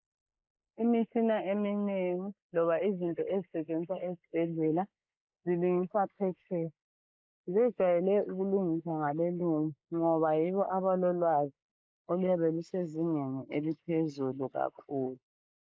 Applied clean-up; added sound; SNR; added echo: neural mask model Resemble Enhance denoiser.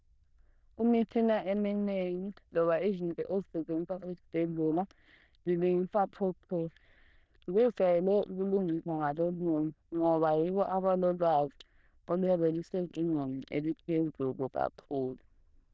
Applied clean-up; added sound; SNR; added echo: neural diffusion model UNIVERSE++.